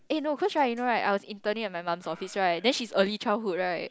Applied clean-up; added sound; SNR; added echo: none; none; none; none.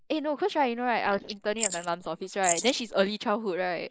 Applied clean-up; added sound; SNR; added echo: neural mask model Resemble Enhance denoiser.